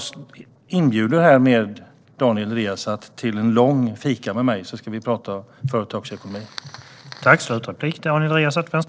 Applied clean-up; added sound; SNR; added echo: neural separator model SepFormer DNS4.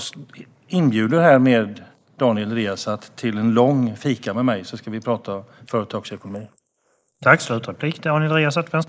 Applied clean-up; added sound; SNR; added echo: neural mask model Resemble Enhance denoiser.